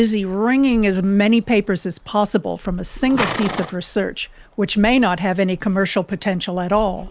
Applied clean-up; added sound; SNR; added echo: none; Livestock, farm animals, working animals; 14 dB; none.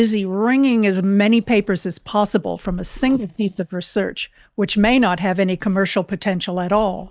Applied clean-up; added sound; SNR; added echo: neural mask model DeepFilterNet 3.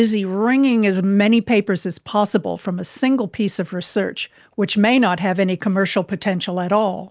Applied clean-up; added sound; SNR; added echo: none; none; none; none.